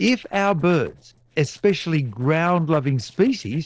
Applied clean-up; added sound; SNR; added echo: neural separator model SepFormer DNS4.